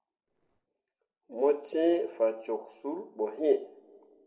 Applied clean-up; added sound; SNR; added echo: neural separator model SepFormer DNS4.